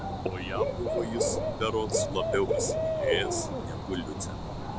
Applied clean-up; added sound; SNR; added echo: none; Bird / Dog; -3 dB; none.